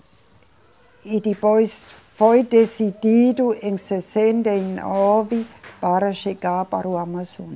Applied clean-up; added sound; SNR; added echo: none; none; none; none.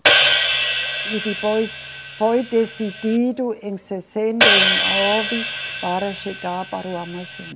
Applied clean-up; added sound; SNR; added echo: none; Hi-hat; -3 dB; none.